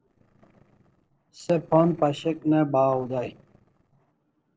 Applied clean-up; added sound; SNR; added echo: neural separator model SepFormer DNS4.